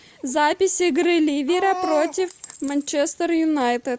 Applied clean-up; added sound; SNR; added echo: none; none; none; none.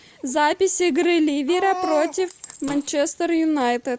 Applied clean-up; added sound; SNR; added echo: none; Fart; 18 dB; none.